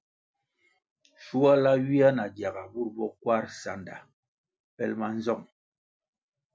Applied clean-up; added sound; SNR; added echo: none; none; none; none.